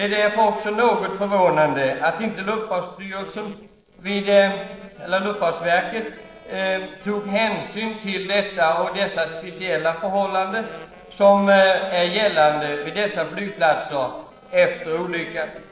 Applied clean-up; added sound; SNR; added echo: neural separator model SepFormer DNS4.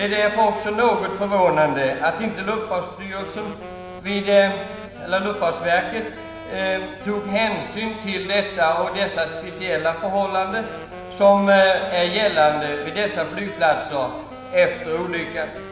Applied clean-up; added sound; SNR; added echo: none; Wind instrument, woodwind instrument; 16 dB; reverberation time 1.2 s.